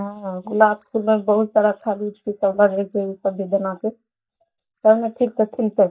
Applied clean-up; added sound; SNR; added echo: neural mask model DeepFilterNet 3.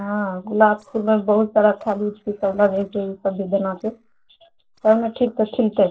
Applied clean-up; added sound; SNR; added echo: neural separator model SepFormer DNS4.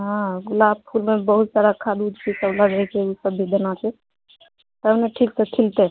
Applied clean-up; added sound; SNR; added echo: none; none; none; none.